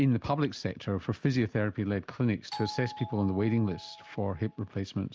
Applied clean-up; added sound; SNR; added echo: none; Doorbell; 15 dB; none.